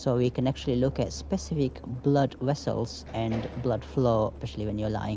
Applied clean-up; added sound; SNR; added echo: none; Truck; 16 dB; none.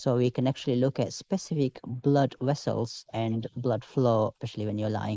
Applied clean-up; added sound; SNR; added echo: neural mask model Resemble Enhance denoiser.